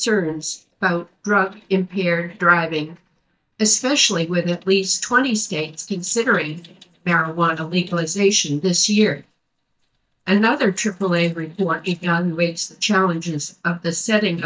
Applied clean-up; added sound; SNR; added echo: neural mask model DeepFilterNet 3.